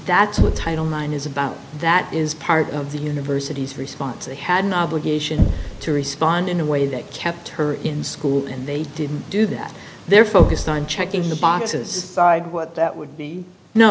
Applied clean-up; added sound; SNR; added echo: none; Knock; 8 dB; none.